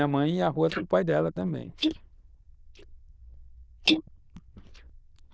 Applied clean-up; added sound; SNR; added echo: neural diffusion model UNIVERSE++.